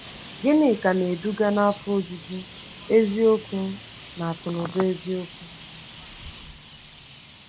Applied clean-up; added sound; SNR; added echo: none; Traffic noise, roadway noise; 17 dB; none.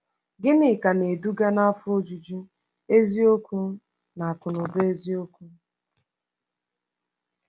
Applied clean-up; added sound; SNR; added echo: none; none; none; none.